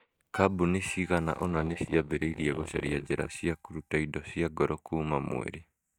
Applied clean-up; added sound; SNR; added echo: neural mask model DeepFilterNet 3.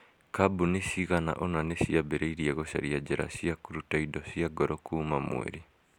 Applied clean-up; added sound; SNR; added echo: none; none; none; none.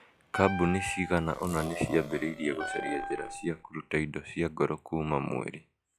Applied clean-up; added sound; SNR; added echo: classical method log-MMSE.